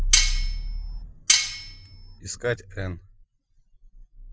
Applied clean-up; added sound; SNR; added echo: classical method Wiener filter.